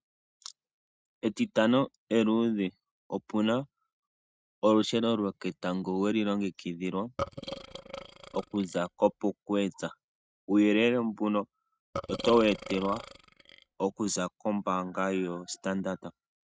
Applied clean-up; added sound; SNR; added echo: neural mask model RNNoise.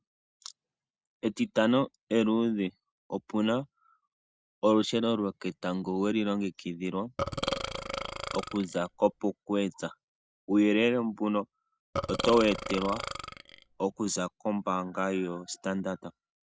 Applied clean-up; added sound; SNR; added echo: none; Burping, eructation; 6 dB; none.